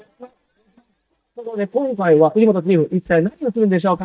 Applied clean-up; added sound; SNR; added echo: neural mask model DeepFilterNet 3.